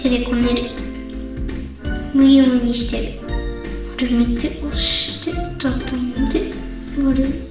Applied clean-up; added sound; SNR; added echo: none; none; none; reverberation time 0.8 s.